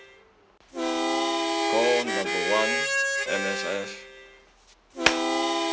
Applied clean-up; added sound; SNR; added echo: none; Harmonica; -3 dB; none.